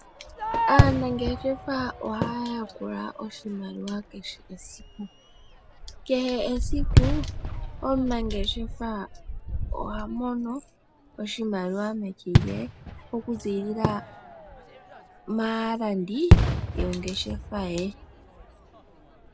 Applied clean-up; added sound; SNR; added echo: none; Fireworks; -3 dB; none.